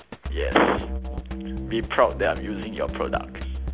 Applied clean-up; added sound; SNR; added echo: none; Drum kit; 5 dB; none.